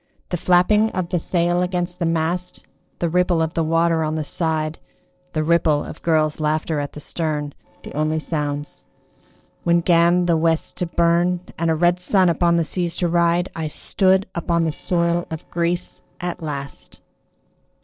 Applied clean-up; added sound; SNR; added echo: neural separator model SepFormer DNS4.